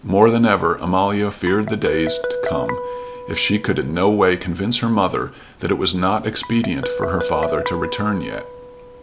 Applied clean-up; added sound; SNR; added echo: none; Guitar; 9 dB; none.